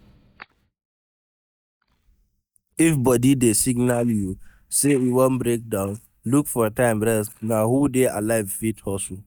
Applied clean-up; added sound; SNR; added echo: neural mask model DeepFilterNet 3.